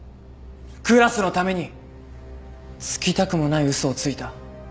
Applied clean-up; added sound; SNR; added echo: none; none; none; none.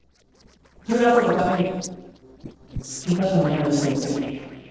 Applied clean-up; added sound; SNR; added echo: neural separator model SepFormer DNS4.